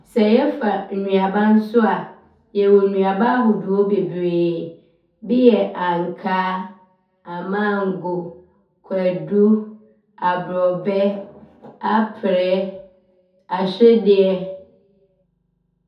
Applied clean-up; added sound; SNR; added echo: none; none; none; reverberation time 0.5 s.